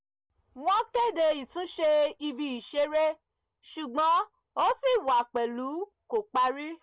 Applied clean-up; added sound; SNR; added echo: none; none; none; none.